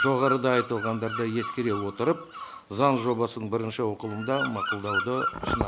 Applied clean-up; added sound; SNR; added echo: none; Bird vocalization, bird call, bird song; 6 dB; none.